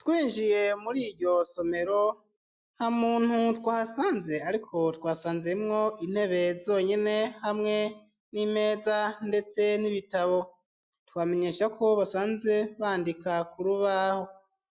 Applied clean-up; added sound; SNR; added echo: none; none; none; none.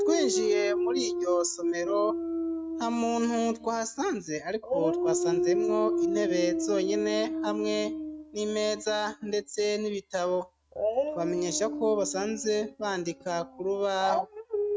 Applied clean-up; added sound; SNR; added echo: neural mask model RNNoise.